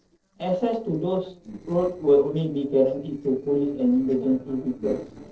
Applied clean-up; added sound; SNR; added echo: neural separator model SepFormer DNS4.